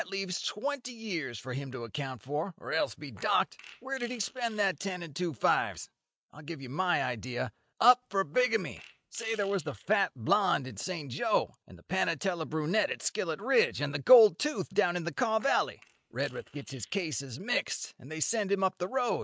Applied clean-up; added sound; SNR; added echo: neural mask model RNNoise.